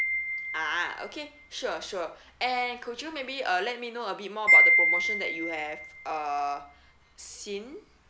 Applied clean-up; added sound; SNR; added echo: none; Wind chime; -5 dB; none.